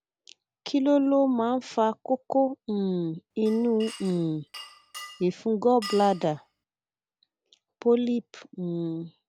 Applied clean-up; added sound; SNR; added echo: none; Glass; 17 dB; none.